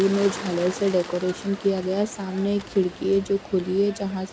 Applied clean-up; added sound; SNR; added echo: none; Bird; 14 dB; none.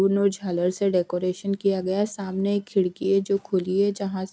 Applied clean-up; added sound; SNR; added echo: none; none; none; none.